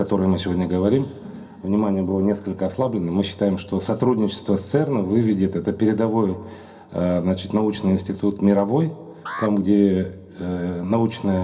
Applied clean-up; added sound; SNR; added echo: none; Alarm; 17 dB; reverberation time 0.3 s.